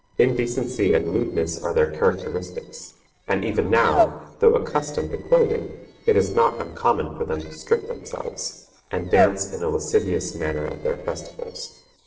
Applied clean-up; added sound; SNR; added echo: neural separator model SepFormer DNS4.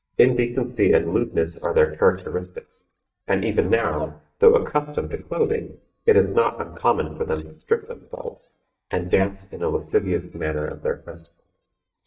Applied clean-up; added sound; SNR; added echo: neural mask model DeepFilterNet 3.